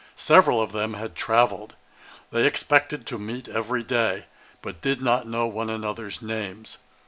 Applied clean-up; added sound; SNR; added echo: none; none; none; none.